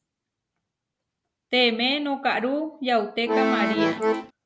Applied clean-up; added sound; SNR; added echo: none; Accordion; -4 dB; none.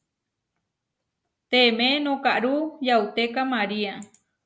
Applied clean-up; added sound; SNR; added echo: none; none; none; none.